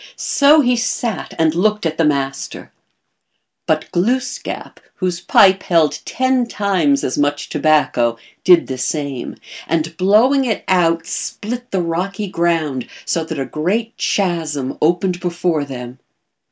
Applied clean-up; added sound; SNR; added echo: none; none; none; none.